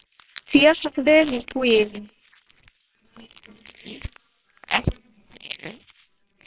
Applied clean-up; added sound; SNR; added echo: neural separator model SepFormer WHAMR!.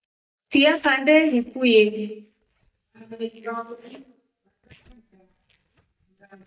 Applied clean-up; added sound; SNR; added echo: neural mask model DeepFilterNet 3.